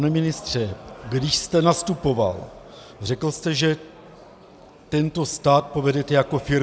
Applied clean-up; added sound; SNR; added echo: none; none; none; none.